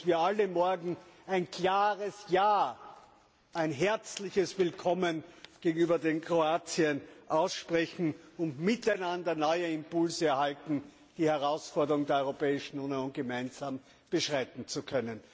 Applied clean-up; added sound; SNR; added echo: none; none; none; none.